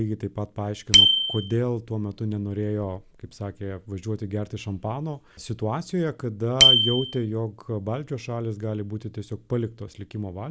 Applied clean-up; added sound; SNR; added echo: none; Bicycle bell; -1 dB; none.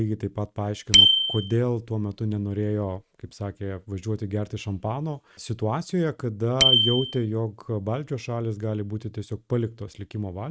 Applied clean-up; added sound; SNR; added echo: neural mask model RNNoise.